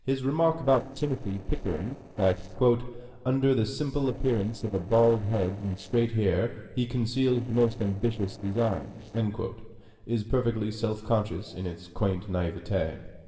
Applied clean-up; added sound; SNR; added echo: neural separator model SepFormer DNS4.